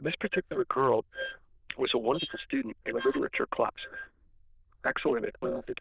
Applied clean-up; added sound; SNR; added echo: neural diffusion model UNIVERSE++.